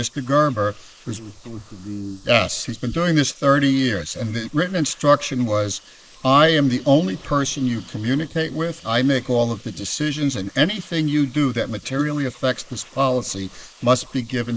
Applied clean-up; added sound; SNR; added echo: neural mask model Resemble Enhance denoiser.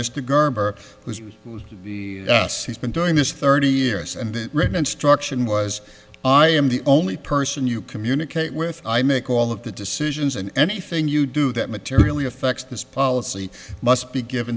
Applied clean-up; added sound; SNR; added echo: none; none; none; none.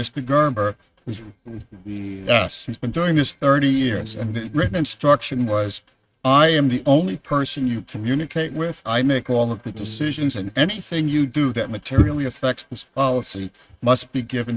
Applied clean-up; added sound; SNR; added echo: neural mask model RNNoise.